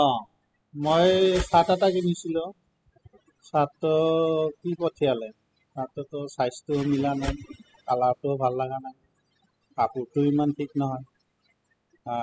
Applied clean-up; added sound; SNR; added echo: classical method spectral subtraction.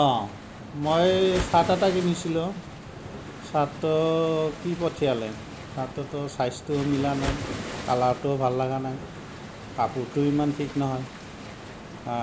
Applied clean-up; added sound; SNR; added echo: none; Waves, surf; 11 dB; none.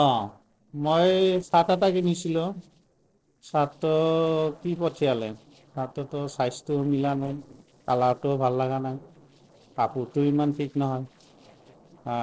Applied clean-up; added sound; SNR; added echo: neural separator model SepFormer DNS4.